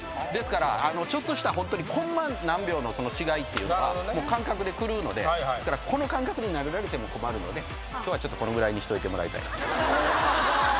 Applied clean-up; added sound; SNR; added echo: none; none; none; none.